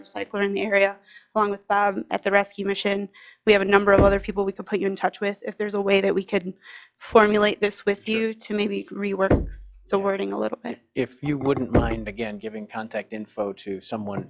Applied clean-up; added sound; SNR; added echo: classical method log-MMSE.